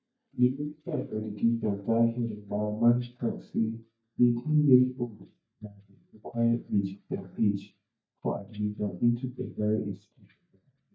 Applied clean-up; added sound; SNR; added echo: neural mask model DeepFilterNet 3.